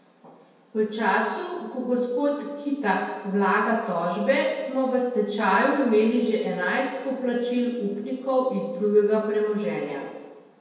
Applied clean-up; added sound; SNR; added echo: none; none; none; reverberation time 1.1 s.